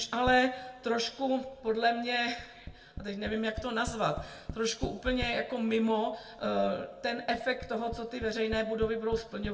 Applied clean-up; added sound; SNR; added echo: none; Tap; 14 dB; reverberation time 0.5 s.